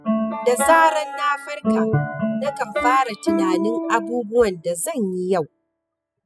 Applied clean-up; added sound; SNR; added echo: classical method spectral subtraction.